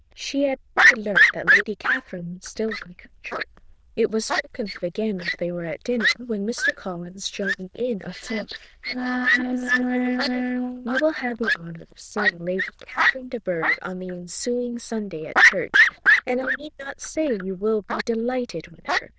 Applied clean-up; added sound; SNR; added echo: neural diffusion model UNIVERSE++.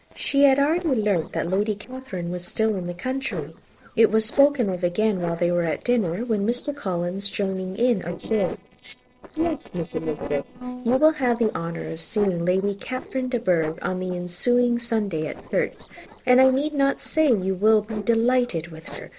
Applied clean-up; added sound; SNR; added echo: neural separator model SepFormer DNS4.